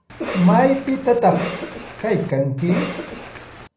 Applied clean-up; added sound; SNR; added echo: none; Cough; 11 dB; reverberation time 0.6 s.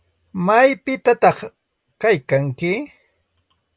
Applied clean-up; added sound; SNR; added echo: none; none; none; none.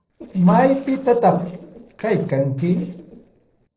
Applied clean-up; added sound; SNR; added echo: neural separator model SepFormer DNS4.